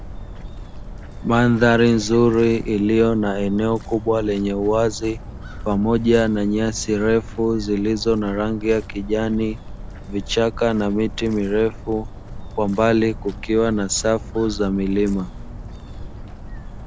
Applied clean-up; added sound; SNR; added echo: none; Walk, footsteps; 12 dB; none.